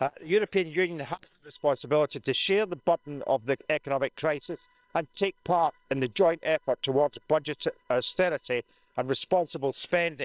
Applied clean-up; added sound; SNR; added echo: neural separator model SepFormer WHAM!.